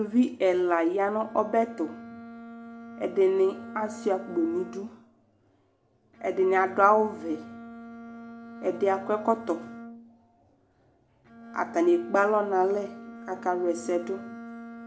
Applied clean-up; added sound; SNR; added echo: none; Bowed string instrument; 15 dB; none.